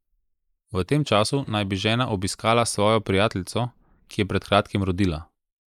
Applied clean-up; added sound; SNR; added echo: neural mask model Resemble Enhance denoiser.